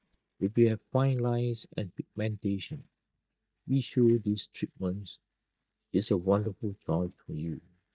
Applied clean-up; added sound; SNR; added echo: neural mask model DeepFilterNet 3.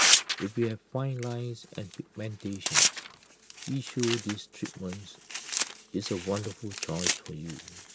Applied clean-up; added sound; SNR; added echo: none; Tearing; -3 dB; none.